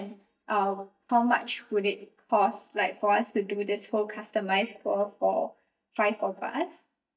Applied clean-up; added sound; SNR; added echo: neural mask model DeepFilterNet 3.